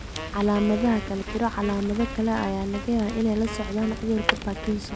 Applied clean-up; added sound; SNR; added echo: none; Fire + Wind instrument, woodwind instrument; 7 dB; none.